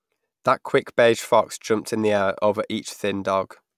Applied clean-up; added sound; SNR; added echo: none; none; none; none.